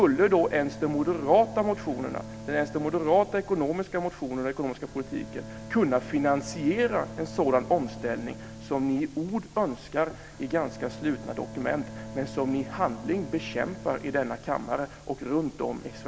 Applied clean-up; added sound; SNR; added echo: none; Bowed string instrument; 15 dB; none.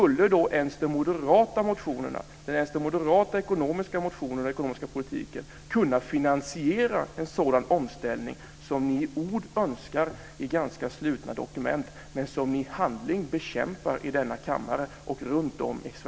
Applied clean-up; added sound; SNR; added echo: none; none; none; none.